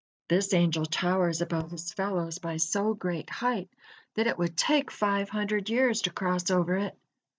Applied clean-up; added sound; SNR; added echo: neural mask model DeepFilterNet 3.